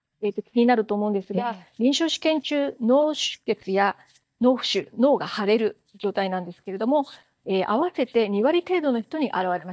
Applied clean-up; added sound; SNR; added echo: neural mask model DeepFilterNet 3.